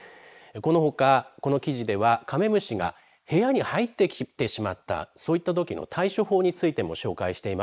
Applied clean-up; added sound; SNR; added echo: neural mask model Resemble Enhance denoiser.